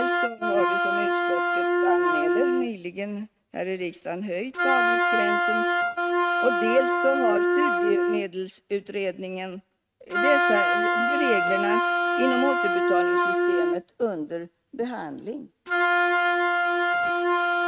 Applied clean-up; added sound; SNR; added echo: neural mask model RNNoise.